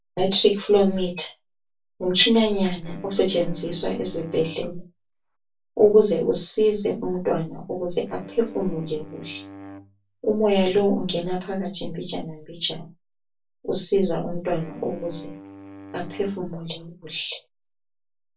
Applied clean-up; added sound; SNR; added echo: none; Wind instrument, woodwind instrument; 19 dB; reverberation time 0.2 s.